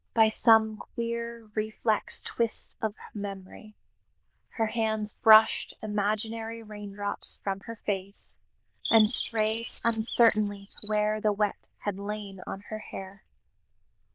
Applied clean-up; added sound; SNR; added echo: neural diffusion model UNIVERSE++.